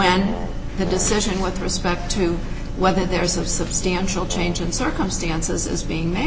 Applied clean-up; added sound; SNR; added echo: none; Brass instrument; 14 dB; none.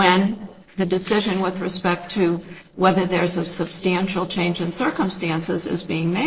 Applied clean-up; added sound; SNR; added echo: neural separator model SepFormer DNS4.